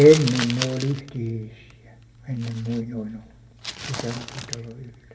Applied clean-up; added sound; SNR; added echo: none; Crumpling, crinkling; 12 dB; reverberation time 0.7 s.